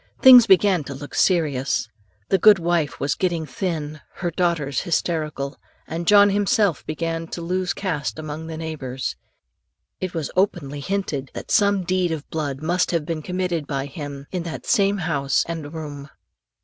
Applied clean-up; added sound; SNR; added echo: none; none; none; none.